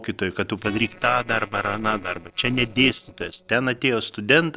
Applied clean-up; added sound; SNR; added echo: neural separator model SepFormer DNS4.